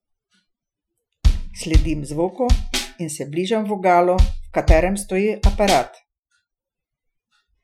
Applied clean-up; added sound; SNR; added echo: classical method Wiener filter.